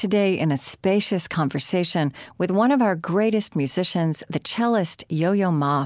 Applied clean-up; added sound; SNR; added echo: none; none; none; none.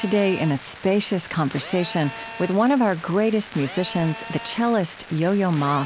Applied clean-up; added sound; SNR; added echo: none; Telephone; 15 dB; none.